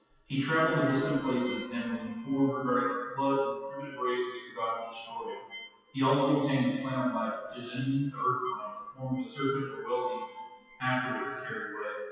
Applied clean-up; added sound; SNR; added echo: classical method WPE with log-MMSE.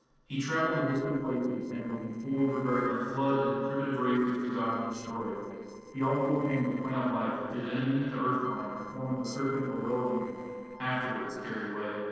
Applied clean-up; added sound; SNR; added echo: neural separator model SepFormer DNS4.